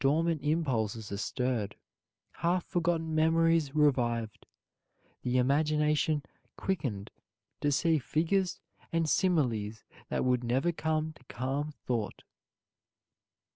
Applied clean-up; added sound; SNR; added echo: none; none; none; none.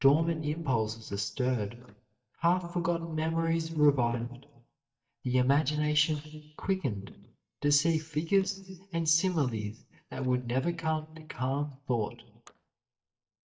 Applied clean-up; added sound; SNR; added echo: neural mask model DeepFilterNet 3.